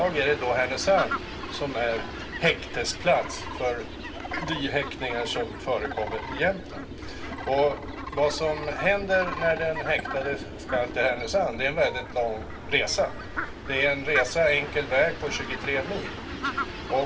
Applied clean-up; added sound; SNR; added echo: none; Fowl; 8 dB; reverberation time 0.2 s.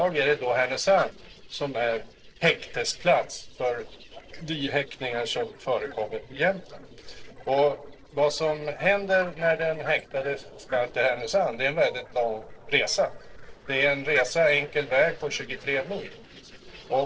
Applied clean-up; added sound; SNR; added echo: neural separator model SepFormer DNS4.